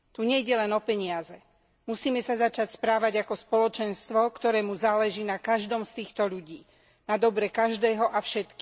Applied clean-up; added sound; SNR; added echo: none; none; none; none.